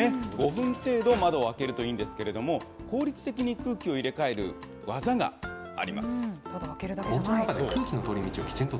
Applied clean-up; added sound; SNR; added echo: none; none; none; none.